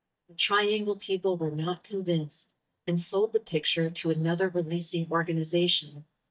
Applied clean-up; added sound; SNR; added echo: neural mask model DeepFilterNet 3.